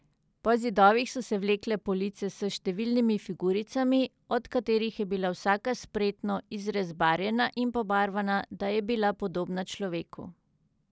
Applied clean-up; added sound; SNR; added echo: none; none; none; none.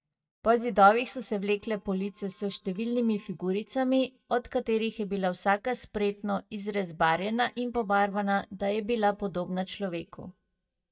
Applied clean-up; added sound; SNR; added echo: neural mask model DeepFilterNet 3.